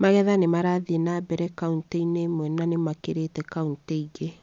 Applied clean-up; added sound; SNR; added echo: none; none; none; none.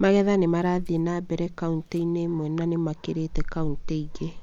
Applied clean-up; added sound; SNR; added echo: none; Dog; 8 dB; none.